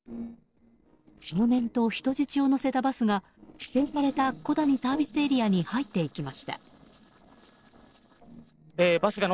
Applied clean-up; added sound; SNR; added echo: neural separator model SepFormer DNS4.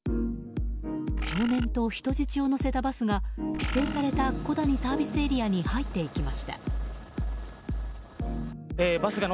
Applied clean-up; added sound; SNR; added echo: none; Bird; 10 dB; none.